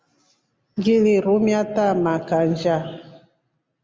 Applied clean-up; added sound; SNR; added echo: none; none; none; none.